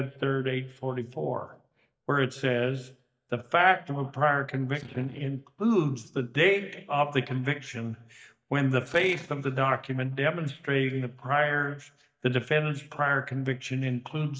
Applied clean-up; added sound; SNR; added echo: neural mask model DeepFilterNet 3.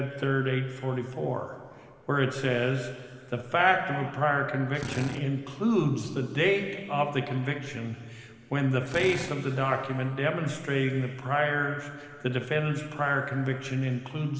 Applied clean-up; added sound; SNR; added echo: none; Drill; 10 dB; reverberation time 2.1 s.